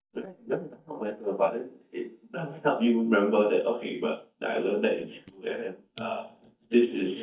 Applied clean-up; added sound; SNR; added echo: neural mask model DeepFilterNet 3.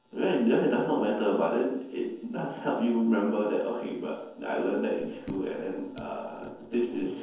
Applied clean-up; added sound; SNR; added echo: neural separator model SepFormer DNS4.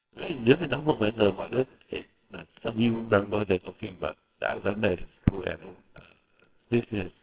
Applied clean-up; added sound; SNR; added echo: neural separator model SepFormer WHAMR!.